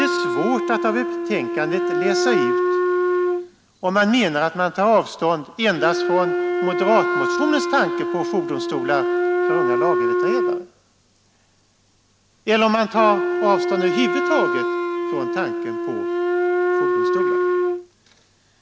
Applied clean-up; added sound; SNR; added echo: none; Wind instrument, woodwind instrument; -1 dB; none.